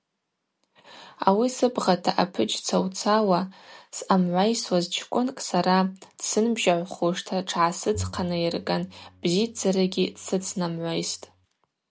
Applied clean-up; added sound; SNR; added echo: none; Bowed string instrument; 17 dB; none.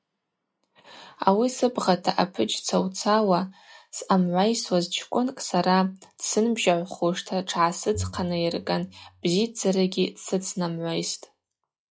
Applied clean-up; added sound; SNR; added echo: classical method log-MMSE.